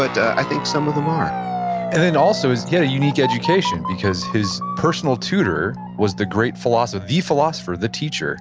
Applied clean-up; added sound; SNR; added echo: none; Motor vehicle (road) / Siren + Guitar; 7 dB; none.